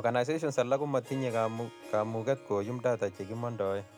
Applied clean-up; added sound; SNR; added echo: none; Harp; 19 dB; none.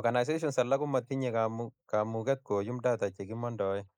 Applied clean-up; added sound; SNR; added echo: neural mask model Resemble Enhance denoiser.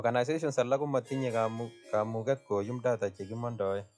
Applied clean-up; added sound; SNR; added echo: classical method log-MMSE.